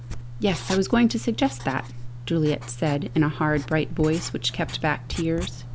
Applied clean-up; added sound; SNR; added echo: none; Writing; 10 dB; none.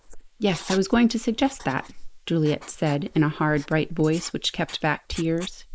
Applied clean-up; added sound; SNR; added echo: neural mask model Resemble Enhance denoiser.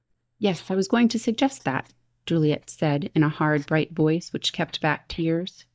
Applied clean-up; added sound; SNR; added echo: neural mask model DeepFilterNet 3.